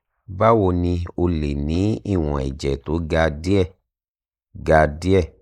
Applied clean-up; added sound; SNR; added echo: neural mask model Resemble Enhance denoiser.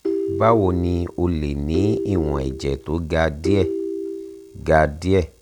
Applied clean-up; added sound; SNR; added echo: none; Ringtone; 6 dB; none.